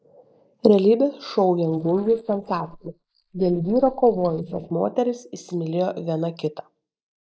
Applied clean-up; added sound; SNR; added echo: neural mask model Resemble Enhance denoiser.